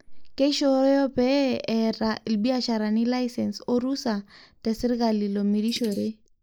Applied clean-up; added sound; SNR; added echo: neural mask model Resemble Enhance denoiser.